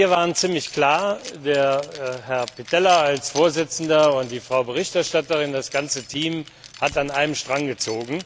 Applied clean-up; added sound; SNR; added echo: none; Keys jangling; 19 dB; none.